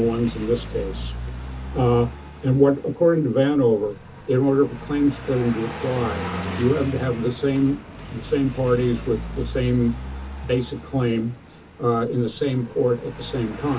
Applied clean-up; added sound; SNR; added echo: none; Car passing by; 11 dB; reverberation time 0.2 s.